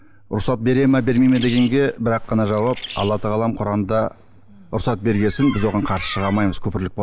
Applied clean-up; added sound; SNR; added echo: none; Bird + Squeak; 17 dB; none.